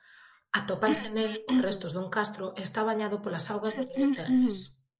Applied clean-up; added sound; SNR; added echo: neural mask model Resemble Enhance denoiser.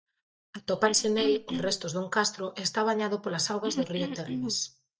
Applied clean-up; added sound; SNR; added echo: neural mask model DeepFilterNet 3.